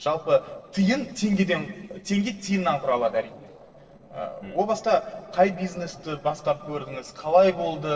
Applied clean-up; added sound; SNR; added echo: neural separator model SepFormer DNS4.